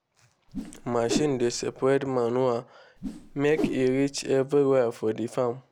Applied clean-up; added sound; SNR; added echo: none; Whoosh, swoosh, swish; 8 dB; none.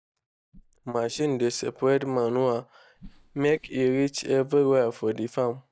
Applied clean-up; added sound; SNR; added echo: neural mask model DeepFilterNet 3.